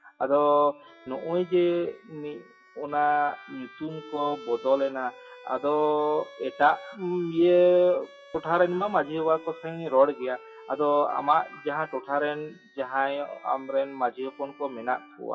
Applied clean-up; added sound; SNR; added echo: classical method WPE with log-MMSE.